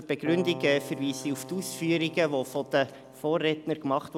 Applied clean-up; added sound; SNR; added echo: none; Keyboard (musical); 14 dB; none.